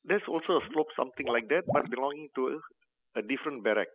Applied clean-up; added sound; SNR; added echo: classical method spectral subtraction.